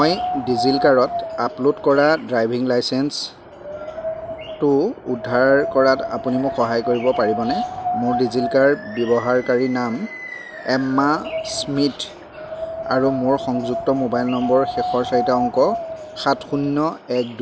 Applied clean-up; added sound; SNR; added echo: none; Wind; 8 dB; none.